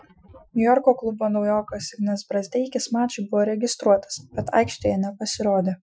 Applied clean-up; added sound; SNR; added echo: classical method Wiener filter.